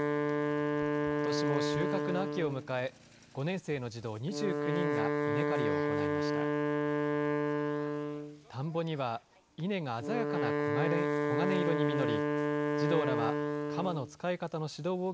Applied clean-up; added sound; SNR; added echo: none; Wind instrument, woodwind instrument; -4 dB; none.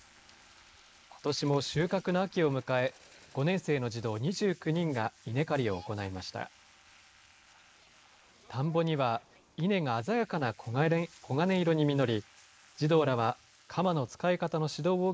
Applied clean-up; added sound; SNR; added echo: neural mask model Resemble Enhance denoiser.